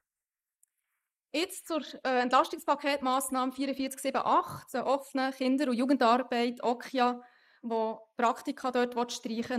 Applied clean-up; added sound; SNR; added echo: neural mask model Resemble Enhance denoiser.